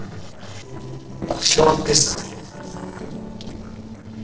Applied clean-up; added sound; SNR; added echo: neural separator model SepFormer DNS4.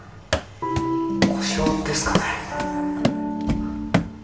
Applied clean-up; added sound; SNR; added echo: none; Run; 2 dB; reverberation time 2.5 s.